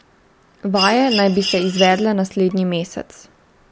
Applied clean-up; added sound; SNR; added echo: none; Mechanisms; 5 dB; none.